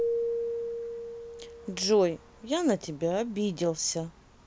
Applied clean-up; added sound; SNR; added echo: none; Keyboard (musical); 6 dB; none.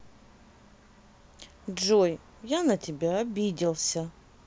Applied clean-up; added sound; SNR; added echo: none; none; none; none.